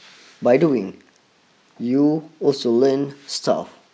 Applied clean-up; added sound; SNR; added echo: none; none; none; none.